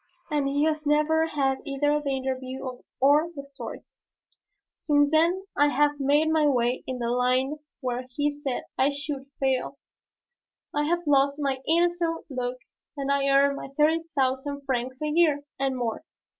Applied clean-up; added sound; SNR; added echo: none; none; none; none.